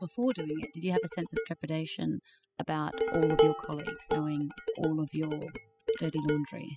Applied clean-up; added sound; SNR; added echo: classical method spectral subtraction.